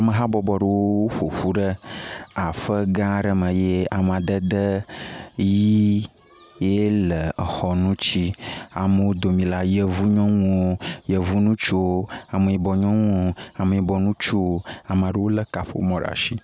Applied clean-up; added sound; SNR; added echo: none; none; none; none.